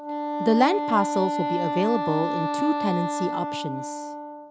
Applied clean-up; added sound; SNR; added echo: none; Wind instrument, woodwind instrument; 2 dB; none.